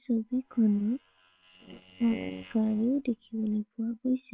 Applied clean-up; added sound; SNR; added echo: neural separator model SepFormer WHAM!.